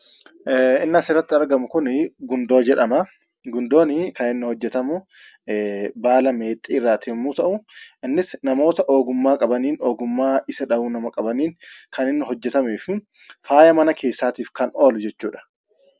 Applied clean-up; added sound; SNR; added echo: none; none; none; none.